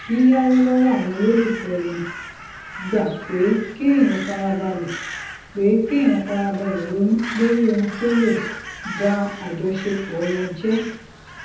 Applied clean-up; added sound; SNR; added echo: none; Crow; 14 dB; reverberation time 1.0 s.